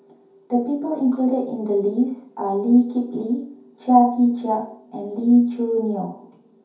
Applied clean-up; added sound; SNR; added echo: none; none; none; reverberation time 0.6 s.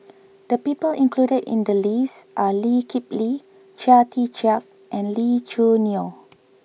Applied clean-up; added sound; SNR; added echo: none; none; none; none.